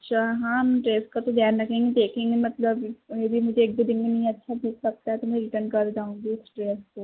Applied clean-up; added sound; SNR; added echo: none; none; none; none.